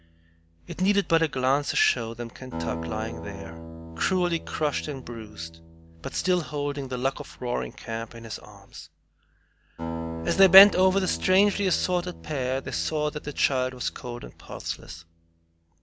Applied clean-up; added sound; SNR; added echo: none; Acoustic guitar; 13 dB; none.